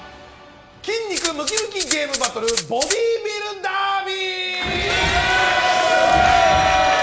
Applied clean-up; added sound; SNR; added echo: none; Rattle (instrument); 6 dB; none.